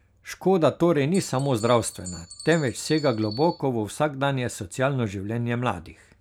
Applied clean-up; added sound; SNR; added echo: none; Bell; 17 dB; none.